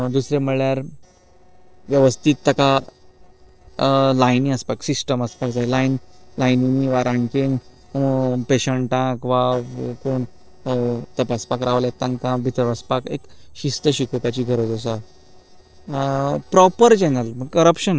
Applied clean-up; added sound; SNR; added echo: neural separator model SepFormer DNS4.